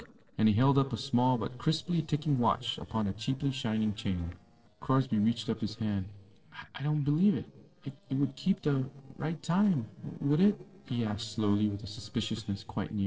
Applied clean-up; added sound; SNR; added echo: neural separator model SepFormer DNS4.